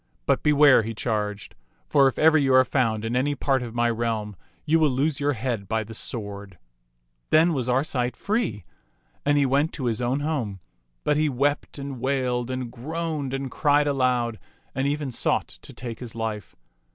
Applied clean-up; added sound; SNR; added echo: none; none; none; none.